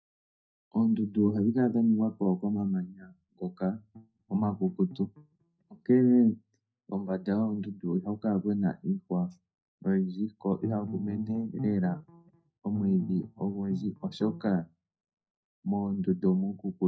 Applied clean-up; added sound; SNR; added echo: neural mask model DeepFilterNet 3.